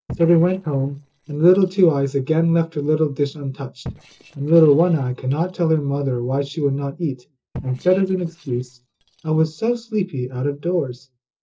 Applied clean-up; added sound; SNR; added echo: neural separator model SepFormer DNS4.